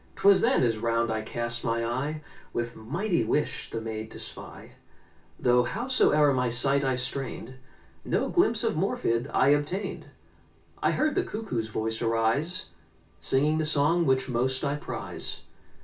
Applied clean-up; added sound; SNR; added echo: none; none; none; reverberation time 0.2 s.